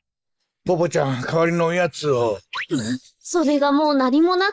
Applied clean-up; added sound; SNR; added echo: neural mask model Resemble Enhance denoiser.